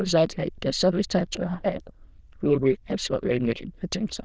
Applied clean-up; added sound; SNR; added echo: neural diffusion model UNIVERSE++.